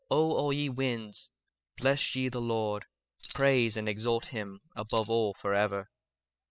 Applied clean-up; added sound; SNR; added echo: classical method spectral subtraction.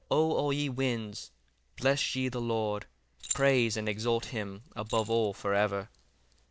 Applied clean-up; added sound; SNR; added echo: neural separator model SepFormer DNS4.